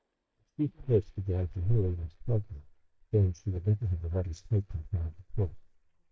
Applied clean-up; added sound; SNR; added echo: neural mask model DeepFilterNet 3.